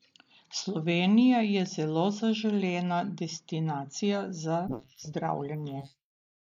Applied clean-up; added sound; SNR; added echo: neural mask model Resemble Enhance denoiser.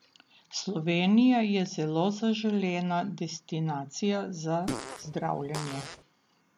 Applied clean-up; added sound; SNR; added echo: none; Fart; 10 dB; none.